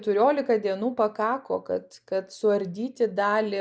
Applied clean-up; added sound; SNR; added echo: none; none; none; none.